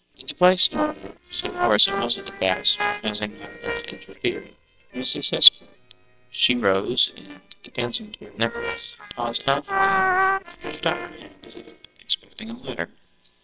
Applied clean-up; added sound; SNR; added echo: neural separator model SepFormer WHAMR!.